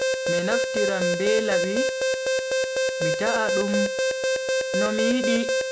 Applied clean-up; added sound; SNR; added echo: none; Alarm; -4 dB; none.